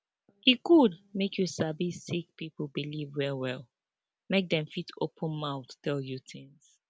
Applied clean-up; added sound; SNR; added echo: none; none; none; none.